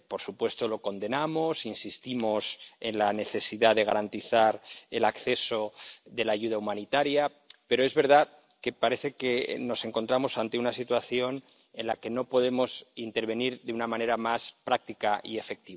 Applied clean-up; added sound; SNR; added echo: none; none; none; none.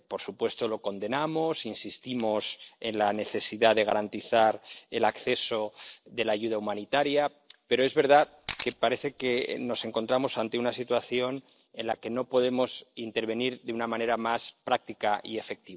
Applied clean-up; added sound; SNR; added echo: neural separator model SepFormer DNS4.